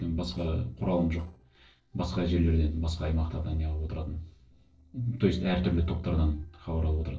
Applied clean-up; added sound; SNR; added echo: neural separator model SepFormer DNS4.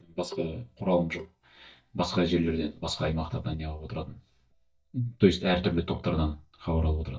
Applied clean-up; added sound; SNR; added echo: neural mask model DeepFilterNet 3.